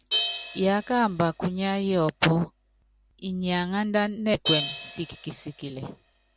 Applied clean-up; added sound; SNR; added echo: none; Crash cymbal; 8 dB; none.